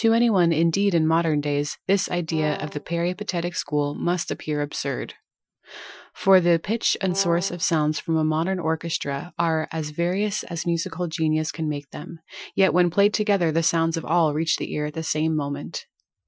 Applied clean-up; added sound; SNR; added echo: classical method Wiener filter.